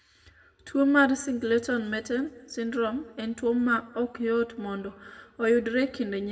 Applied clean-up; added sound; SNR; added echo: none; none; none; reverberation time 1.1 s.